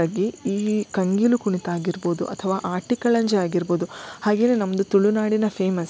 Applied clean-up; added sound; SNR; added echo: none; none; none; none.